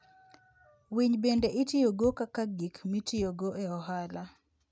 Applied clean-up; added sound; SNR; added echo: none; Bass drum; 17 dB; none.